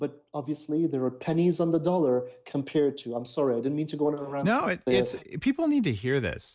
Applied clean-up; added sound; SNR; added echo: none; none; none; none.